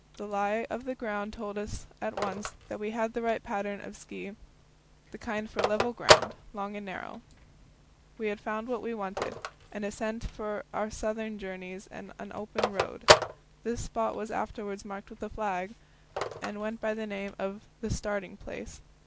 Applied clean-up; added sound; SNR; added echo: none; Telephone; -1 dB; none.